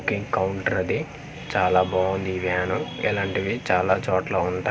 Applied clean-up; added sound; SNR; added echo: none; none; none; none.